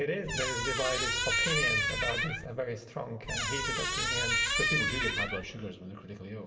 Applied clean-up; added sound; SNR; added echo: none; Squeak; -5 dB; reverberation time 1.2 s.